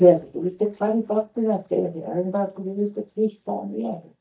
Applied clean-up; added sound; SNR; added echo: neural mask model DeepFilterNet 3.